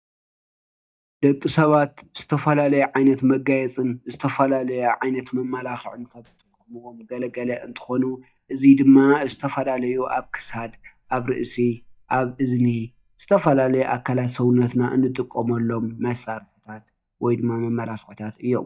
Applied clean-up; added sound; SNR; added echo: neural mask model DeepFilterNet 3.